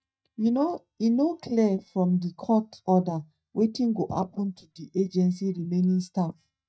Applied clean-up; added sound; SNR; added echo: neural mask model DeepFilterNet 3.